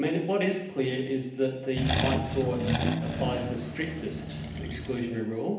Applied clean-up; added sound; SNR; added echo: none; Accelerating, revving, vroom; 1 dB; reverberation time 0.8 s.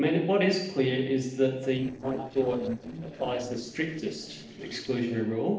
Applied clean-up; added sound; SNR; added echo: neural separator model SepFormer DNS4.